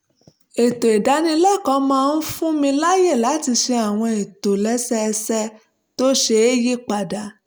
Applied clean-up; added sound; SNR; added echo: none; none; none; none.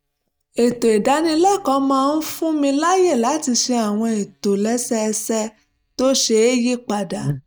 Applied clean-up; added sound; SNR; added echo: neural mask model DeepFilterNet 3.